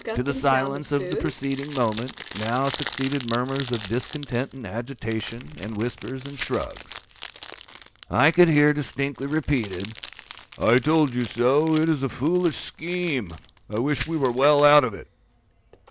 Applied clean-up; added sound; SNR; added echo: none; Glass + Crumpling, crinkling; 11 dB; none.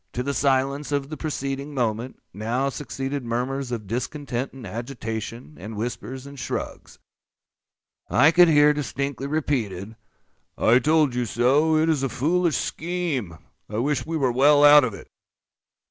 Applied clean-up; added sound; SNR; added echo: none; none; none; none.